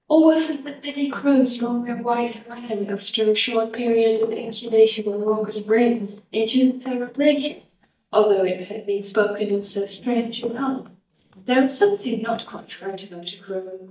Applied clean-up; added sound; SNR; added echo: neural mask model DeepFilterNet 3.